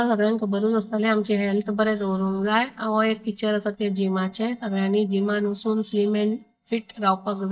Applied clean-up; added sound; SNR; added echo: neural mask model DeepFilterNet 3.